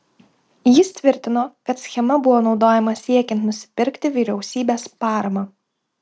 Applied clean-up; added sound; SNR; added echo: none; none; none; none.